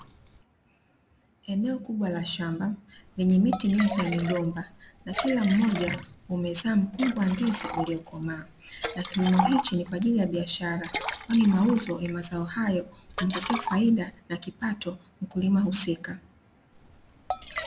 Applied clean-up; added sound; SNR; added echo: none; Liquid; 9 dB; none.